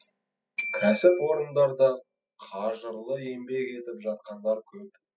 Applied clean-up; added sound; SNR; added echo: classical method spectral subtraction.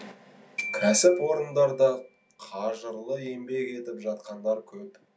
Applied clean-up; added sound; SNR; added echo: none; Glockenspiel; 14 dB; none.